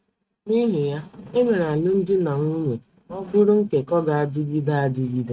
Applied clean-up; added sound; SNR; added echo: neural mask model RNNoise.